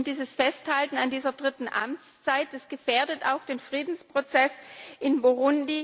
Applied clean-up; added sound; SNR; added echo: none; none; none; none.